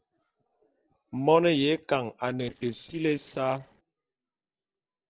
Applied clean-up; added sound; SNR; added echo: neural separator model SepFormer DNS4.